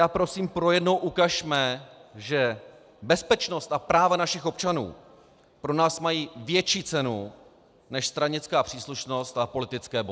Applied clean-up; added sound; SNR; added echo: none; none; none; none.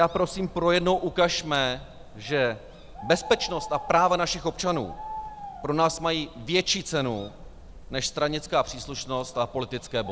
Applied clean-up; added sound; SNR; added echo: none; Bird; 15 dB; none.